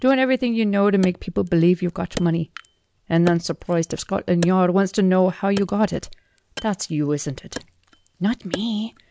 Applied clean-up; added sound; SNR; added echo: none; Wood; 17 dB; none.